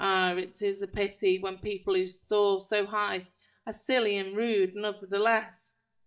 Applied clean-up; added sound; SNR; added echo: neural mask model DeepFilterNet 3.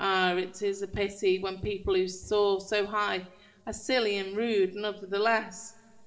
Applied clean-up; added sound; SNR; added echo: neural separator model SepFormer DNS4.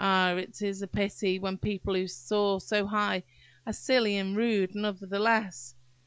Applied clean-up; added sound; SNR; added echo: none; none; none; none.